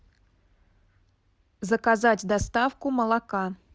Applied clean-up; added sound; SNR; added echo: none; none; none; none.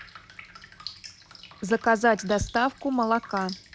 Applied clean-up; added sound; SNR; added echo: none; Drip; 18 dB; none.